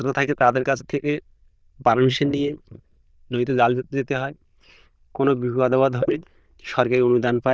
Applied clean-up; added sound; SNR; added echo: neural diffusion model UNIVERSE++.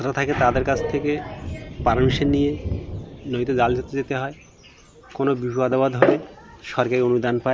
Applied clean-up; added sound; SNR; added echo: none; Thunder; 10 dB; none.